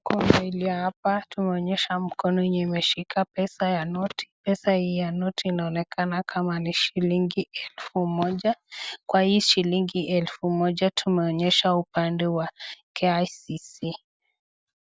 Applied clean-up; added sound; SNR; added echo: none; none; none; none.